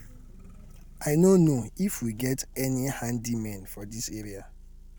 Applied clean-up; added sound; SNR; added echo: none; Motor vehicle (road) / Engine; 18 dB; none.